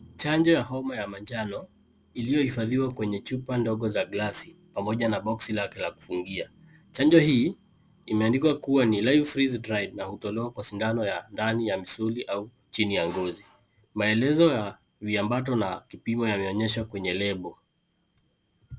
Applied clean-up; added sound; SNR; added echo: none; none; none; none.